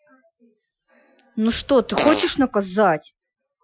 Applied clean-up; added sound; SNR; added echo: classical method Wiener filter.